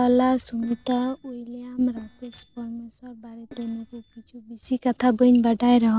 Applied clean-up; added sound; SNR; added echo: neural separator model SepFormer DNS4.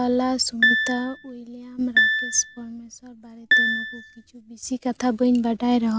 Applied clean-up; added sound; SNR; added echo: none; Piano; -2 dB; none.